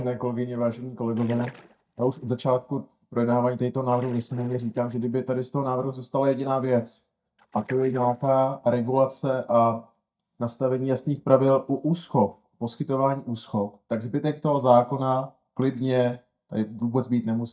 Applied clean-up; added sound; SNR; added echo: neural mask model DeepFilterNet 3.